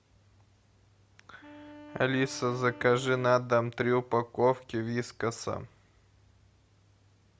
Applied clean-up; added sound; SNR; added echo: none; Wind instrument, woodwind instrument; 20 dB; none.